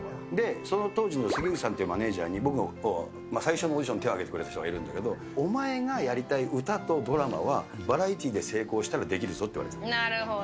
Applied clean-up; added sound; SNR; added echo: none; none; none; none.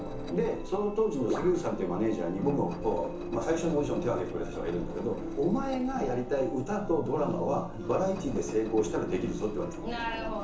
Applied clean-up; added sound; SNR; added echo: none; Engine; 10 dB; reverberation time 0.7 s.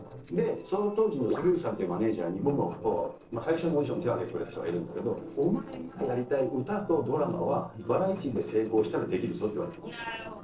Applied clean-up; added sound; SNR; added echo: neural separator model SepFormer DNS4.